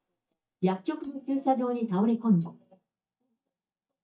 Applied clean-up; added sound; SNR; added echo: neural mask model DeepFilterNet 3.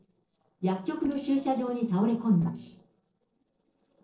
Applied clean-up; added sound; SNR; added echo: neural separator model SepFormer DNS4.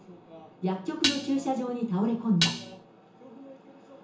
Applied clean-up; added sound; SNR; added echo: none; Dishes, pots, and pans; 0 dB; reverberation time 0.7 s.